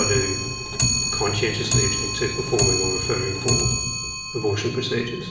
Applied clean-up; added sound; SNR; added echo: none; Clock; -1 dB; reverberation time 1.1 s.